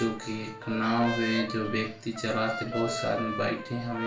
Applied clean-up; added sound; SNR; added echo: none; Trumpet; 8 dB; reverberation time 0.4 s.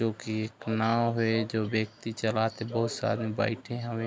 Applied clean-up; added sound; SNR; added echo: none; none; none; none.